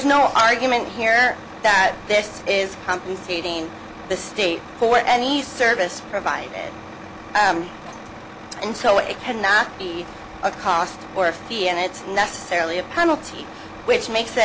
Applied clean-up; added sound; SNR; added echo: none; Truck; 15 dB; none.